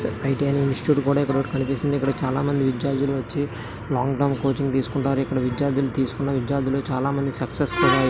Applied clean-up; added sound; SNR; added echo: none; none; none; none.